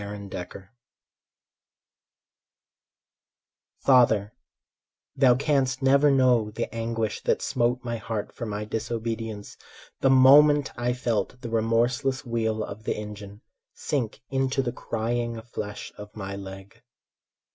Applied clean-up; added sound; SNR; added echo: none; none; none; none.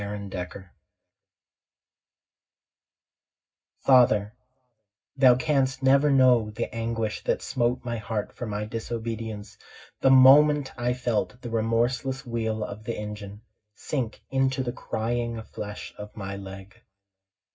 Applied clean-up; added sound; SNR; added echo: none; none; none; reverberation time 0.4 s.